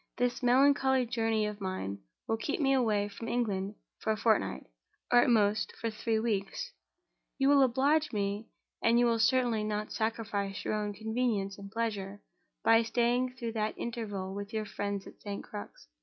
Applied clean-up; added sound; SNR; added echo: none; none; none; none.